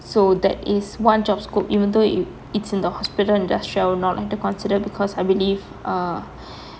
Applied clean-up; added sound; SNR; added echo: none; none; none; none.